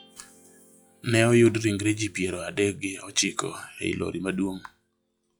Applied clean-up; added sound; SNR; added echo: classical method log-MMSE.